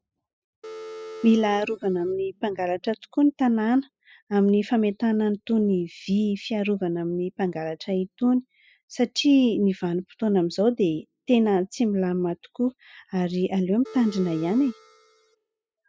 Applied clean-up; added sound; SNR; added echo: classical method spectral subtraction.